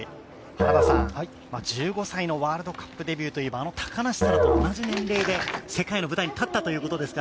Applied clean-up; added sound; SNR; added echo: none; Musical instrument; -1 dB; none.